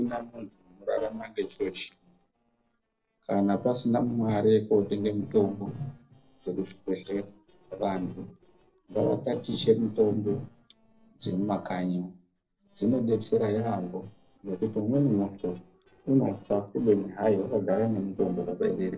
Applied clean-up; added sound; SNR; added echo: neural separator model SepFormer DNS4.